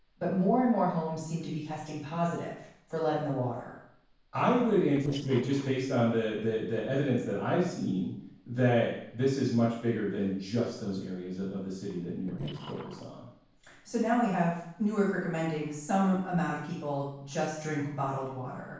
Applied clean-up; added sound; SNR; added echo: neural separator model SepFormer DNS4.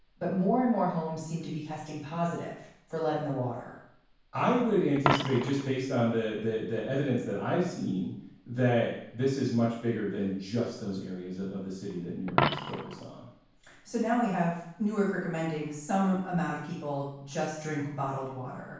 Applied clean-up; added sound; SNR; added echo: none; Coin (dropping); 10 dB; reverberation time 0.7 s.